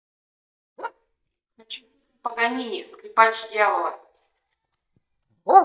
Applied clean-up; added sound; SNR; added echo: neural mask model DeepFilterNet 3.